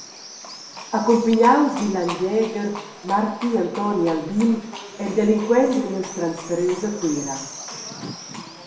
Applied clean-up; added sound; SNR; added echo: none; Livestock, farm animals, working animals; 14 dB; reverberation time 0.3 s.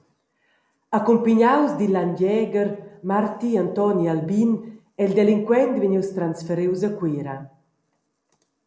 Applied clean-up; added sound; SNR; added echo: none; none; none; none.